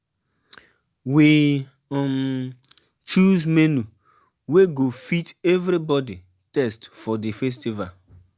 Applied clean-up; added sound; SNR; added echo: none; none; none; none.